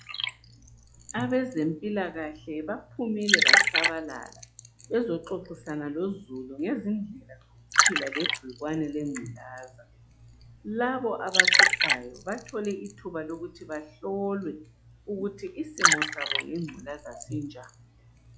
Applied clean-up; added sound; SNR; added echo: classical method log-MMSE.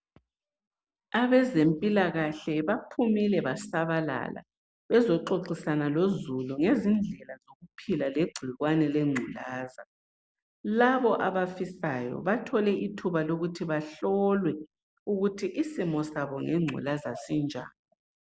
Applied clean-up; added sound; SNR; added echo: none; none; none; none.